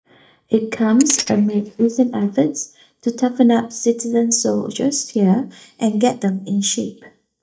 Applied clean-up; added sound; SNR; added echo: neural mask model DeepFilterNet 3.